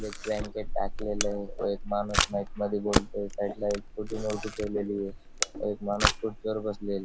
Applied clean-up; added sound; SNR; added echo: none; Camera; 1 dB; none.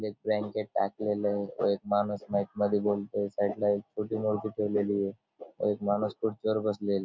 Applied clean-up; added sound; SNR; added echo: none; none; none; none.